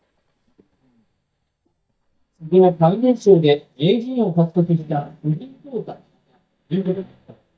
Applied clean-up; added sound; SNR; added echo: neural mask model DeepFilterNet 3.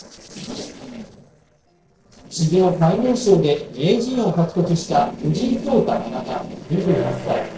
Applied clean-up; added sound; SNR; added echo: neural separator model SepFormer DNS4.